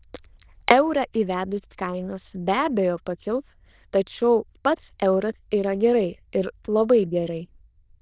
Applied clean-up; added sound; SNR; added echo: neural diffusion model UNIVERSE++.